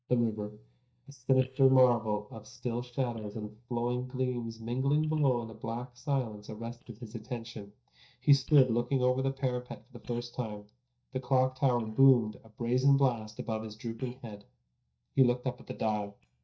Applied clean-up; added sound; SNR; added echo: neural mask model DeepFilterNet 3.